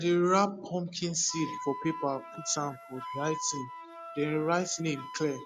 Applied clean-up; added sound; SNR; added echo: none; Wind instrument, woodwind instrument; 12 dB; none.